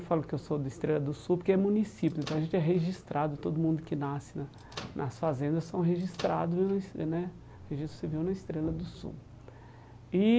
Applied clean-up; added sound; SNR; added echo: none; Microwave oven; 17 dB; none.